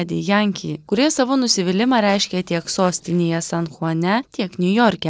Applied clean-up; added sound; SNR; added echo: neural separator model SepFormer DNS4.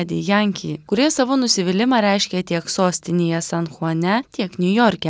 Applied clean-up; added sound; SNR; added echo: none; none; none; none.